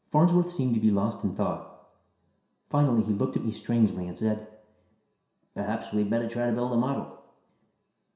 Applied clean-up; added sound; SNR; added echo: none; none; none; reverberation time 0.7 s.